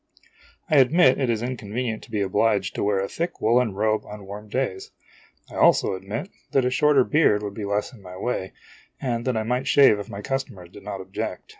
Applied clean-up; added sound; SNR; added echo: none; none; none; none.